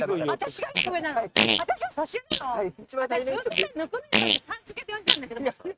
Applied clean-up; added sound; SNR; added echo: neural mask model RNNoise.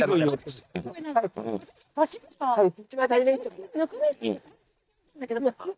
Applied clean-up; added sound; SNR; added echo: neural mask model DeepFilterNet 3.